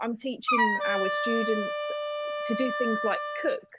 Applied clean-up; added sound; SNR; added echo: none; Wind instrument, woodwind instrument; -1 dB; none.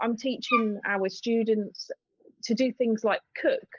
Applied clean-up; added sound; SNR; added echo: neural mask model Resemble Enhance denoiser.